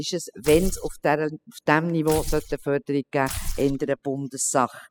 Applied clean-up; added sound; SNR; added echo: classical method spectral subtraction.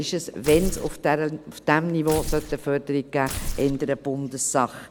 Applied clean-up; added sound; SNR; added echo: none; Tearing; 7 dB; none.